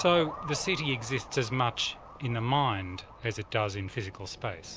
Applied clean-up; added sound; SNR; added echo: none; none; none; none.